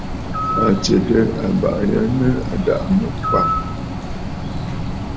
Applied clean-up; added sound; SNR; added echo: none; Bird; 3 dB; none.